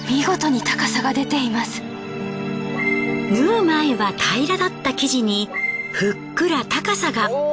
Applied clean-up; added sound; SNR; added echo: none; none; none; none.